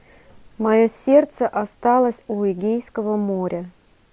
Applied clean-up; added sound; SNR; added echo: none; none; none; none.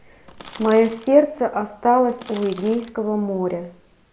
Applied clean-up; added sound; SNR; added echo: none; Crackle; 20 dB; reverberation time 0.5 s.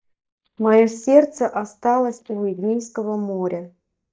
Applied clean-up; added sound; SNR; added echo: neural mask model DeepFilterNet 3.